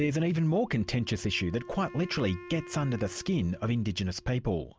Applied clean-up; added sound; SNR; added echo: none; Wind instrument, woodwind instrument; 19 dB; none.